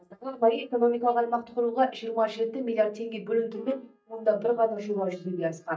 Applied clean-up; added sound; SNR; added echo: neural mask model DeepFilterNet 3.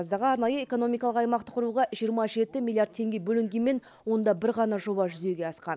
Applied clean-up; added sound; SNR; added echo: none; none; none; none.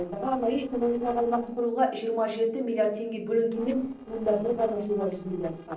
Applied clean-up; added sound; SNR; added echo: neural separator model SepFormer DNS4.